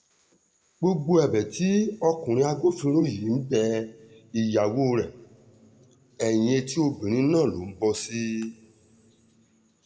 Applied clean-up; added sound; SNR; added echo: none; none; none; reverberation time 0.8 s.